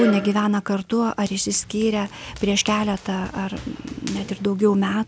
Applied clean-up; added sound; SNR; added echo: none; Run; 15 dB; none.